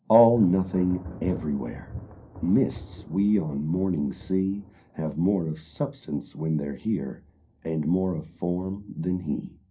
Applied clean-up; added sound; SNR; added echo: none; Thunder; 18 dB; reverberation time 0.3 s.